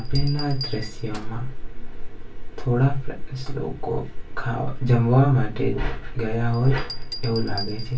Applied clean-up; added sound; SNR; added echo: none; Bell; 19 dB; reverberation time 0.1 s.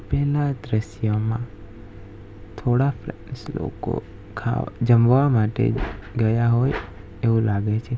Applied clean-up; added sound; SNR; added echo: none; none; none; none.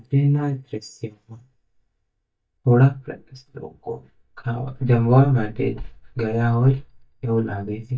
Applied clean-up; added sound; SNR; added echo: neural mask model DeepFilterNet 3.